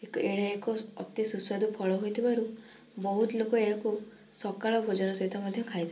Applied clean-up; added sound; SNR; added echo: none; none; none; reverberation time 0.2 s.